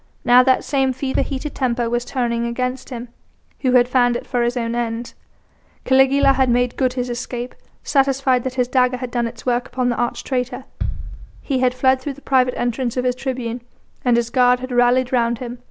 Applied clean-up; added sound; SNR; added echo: none; Bass drum; 11 dB; none.